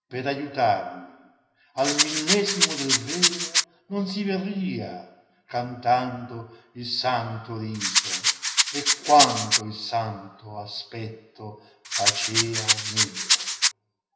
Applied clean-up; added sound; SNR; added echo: none; Rattle; -5 dB; reverberation time 0.9 s.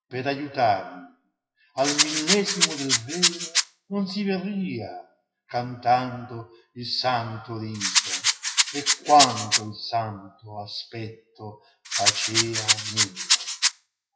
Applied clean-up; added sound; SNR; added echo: classical method WPE with log-MMSE.